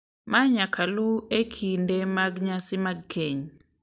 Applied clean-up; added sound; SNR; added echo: neural mask model DeepFilterNet 3.